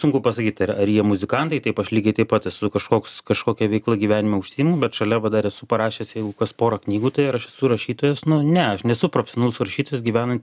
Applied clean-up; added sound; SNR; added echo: none; none; none; none.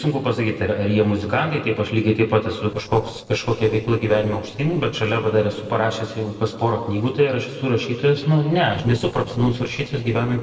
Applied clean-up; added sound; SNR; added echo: neural separator model SepFormer DNS4.